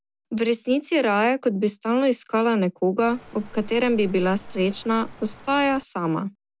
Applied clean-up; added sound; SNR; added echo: none; Cricket; 16 dB; none.